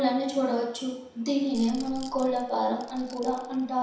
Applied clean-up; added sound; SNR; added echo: none; Rattle / Rattle (instrument); 17 dB; reverberation time 0.7 s.